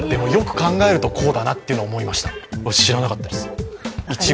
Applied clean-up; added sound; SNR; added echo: none; none; none; none.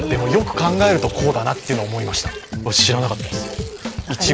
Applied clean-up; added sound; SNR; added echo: none; Tearing; 20 dB; none.